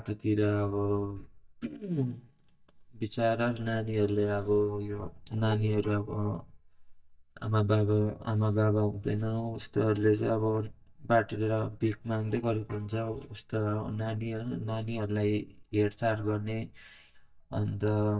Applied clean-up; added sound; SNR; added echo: neural mask model DeepFilterNet 3.